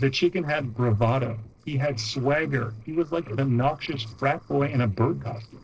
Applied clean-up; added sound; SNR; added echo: neural separator model SepFormer DNS4.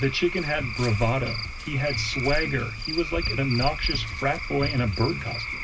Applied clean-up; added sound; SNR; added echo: none; Cricket / Frog; 5 dB; reverberation time 0.4 s.